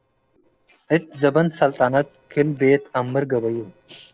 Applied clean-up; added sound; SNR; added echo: neural separator model SepFormer DNS4.